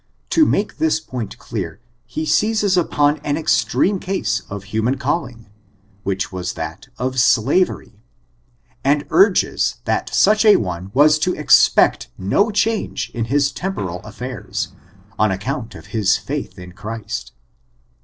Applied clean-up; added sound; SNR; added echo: neural separator model SepFormer DNS4.